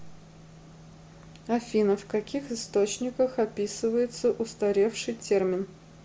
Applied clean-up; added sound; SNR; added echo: none; none; none; none.